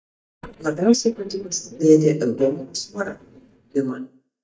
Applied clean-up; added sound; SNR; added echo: neural mask model DeepFilterNet 3.